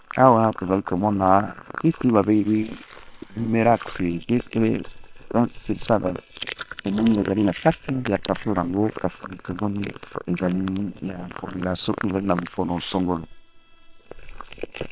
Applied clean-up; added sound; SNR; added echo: neural separator model SepFormer WHAM!.